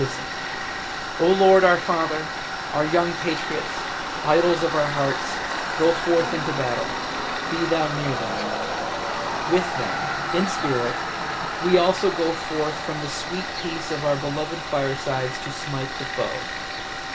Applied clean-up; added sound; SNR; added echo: none; Tools; 3 dB; none.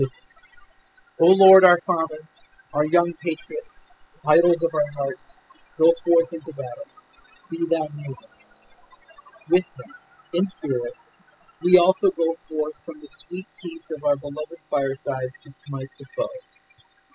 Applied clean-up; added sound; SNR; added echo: classical method spectral subtraction.